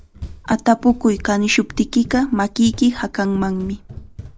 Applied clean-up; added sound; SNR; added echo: none; Run; 17 dB; none.